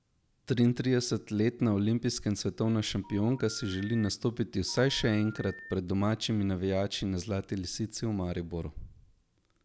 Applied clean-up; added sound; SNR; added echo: none; Telephone; 19 dB; none.